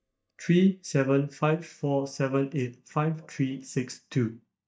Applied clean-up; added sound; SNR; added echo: neural mask model DeepFilterNet 3.